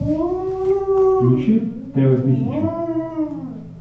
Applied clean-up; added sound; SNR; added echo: none; Dog; 0 dB; reverberation time 0.9 s.